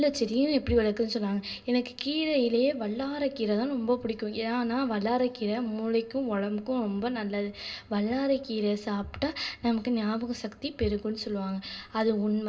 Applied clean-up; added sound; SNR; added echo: none; none; none; reverberation time 0.2 s.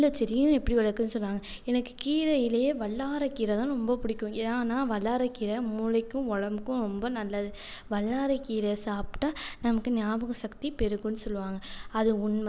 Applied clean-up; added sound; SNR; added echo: none; none; none; none.